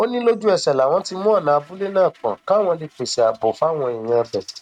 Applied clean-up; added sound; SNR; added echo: neural mask model RNNoise.